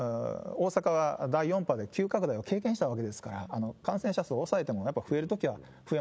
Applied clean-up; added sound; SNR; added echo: none; none; none; none.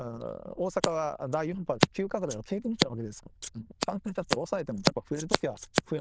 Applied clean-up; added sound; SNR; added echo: neural diffusion model UNIVERSE++.